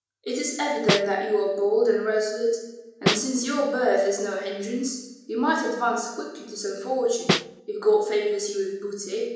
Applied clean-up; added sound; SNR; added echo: none; Snare drum; -2 dB; reverberation time 1.0 s.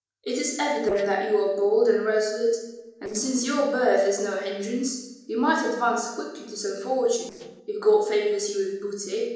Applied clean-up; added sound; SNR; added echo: neural separator model SepFormer DNS4.